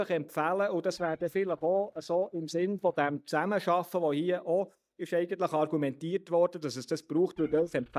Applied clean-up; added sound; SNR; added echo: neural mask model DeepFilterNet 3.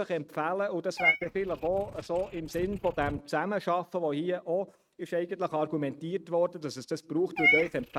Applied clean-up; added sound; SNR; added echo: neural mask model RNNoise.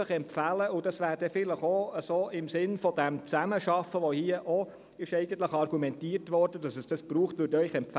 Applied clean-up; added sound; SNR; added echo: none; none; none; none.